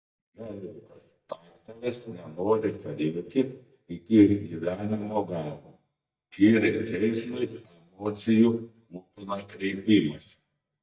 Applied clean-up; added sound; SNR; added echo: neural mask model DeepFilterNet 3.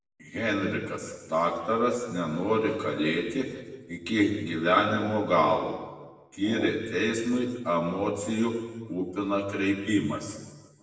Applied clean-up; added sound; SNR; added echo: neural separator model SepFormer DNS4.